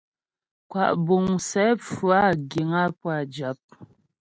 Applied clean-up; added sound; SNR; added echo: none; none; none; none.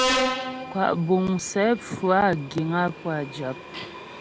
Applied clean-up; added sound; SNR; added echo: none; Subway, metro, underground; 6 dB; none.